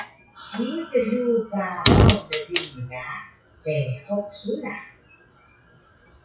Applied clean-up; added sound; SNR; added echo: classical method WPE with log-MMSE.